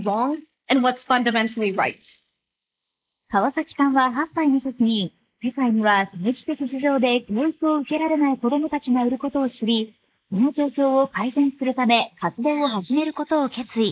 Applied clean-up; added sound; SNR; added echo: neural mask model Resemble Enhance denoiser.